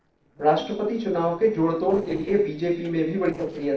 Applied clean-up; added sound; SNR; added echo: neural separator model SepFormer DNS4.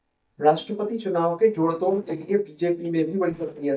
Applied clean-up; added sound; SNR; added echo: neural mask model DeepFilterNet 3.